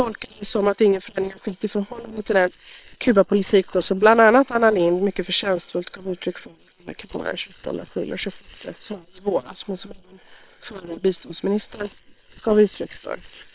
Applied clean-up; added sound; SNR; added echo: neural separator model SepFormer WHAM!.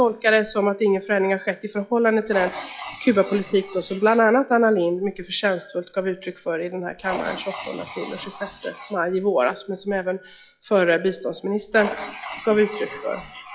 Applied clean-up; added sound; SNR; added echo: classical method log-MMSE.